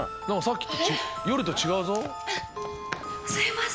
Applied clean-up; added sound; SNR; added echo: none; none; none; none.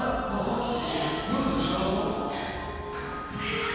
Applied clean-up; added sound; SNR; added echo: none; Bus; 18 dB; reverberation time 2.1 s.